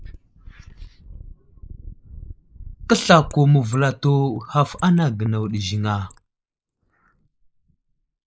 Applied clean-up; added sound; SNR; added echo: neural mask model Resemble Enhance denoiser.